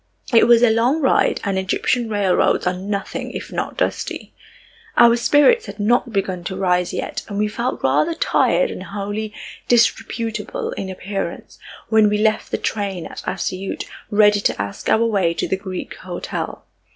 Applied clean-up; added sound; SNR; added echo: none; none; none; none.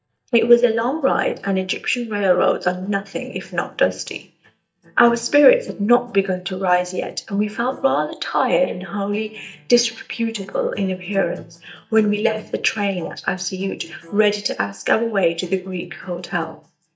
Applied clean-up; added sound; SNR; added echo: neural mask model DeepFilterNet 3.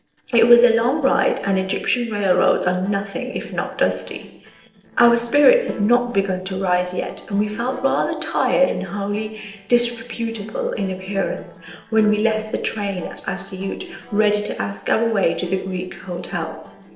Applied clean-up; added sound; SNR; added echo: neural separator model SepFormer DNS4.